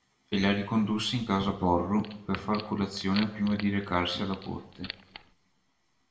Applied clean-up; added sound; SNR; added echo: none; Wood; 15 dB; reverberation time 0.6 s.